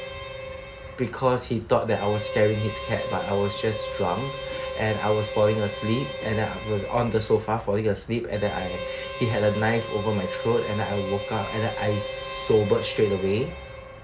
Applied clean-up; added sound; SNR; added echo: none; Harmonica; 9 dB; none.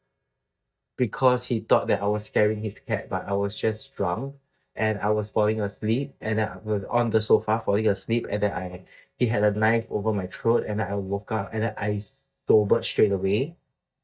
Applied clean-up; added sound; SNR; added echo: neural mask model DeepFilterNet 3.